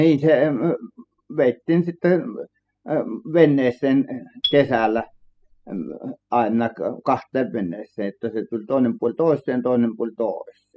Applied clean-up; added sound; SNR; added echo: classical method spectral subtraction.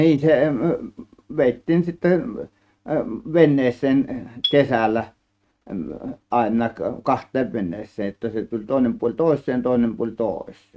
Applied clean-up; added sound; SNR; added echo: neural mask model RNNoise.